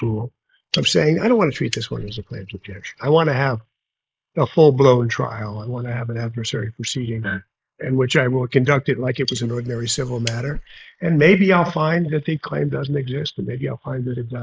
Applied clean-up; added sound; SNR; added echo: neural mask model Resemble Enhance denoiser.